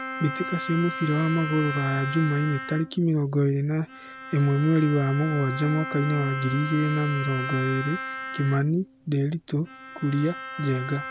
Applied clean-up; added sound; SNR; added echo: none; Bowed string instrument; 9 dB; none.